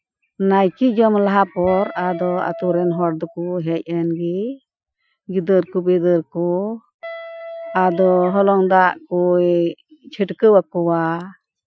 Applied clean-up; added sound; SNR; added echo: classical method Wiener filter.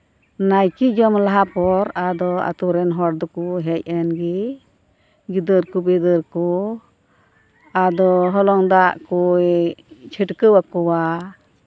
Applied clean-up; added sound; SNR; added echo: none; none; none; none.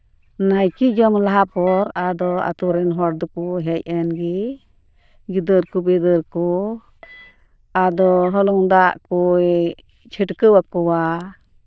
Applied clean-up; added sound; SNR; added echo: neural diffusion model UNIVERSE++.